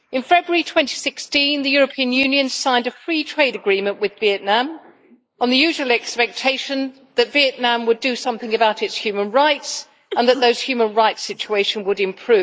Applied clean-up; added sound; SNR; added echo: neural mask model Resemble Enhance denoiser.